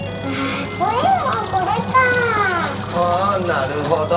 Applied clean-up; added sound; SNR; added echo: none; Engine; 8 dB; reverberation time 2.1 s.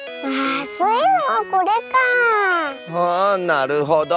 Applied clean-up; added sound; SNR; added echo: none; none; none; none.